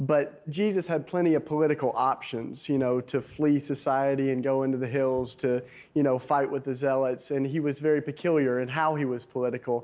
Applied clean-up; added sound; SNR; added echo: none; none; none; none.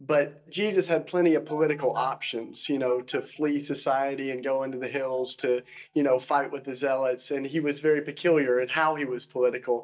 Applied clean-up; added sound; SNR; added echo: neural mask model DeepFilterNet 3.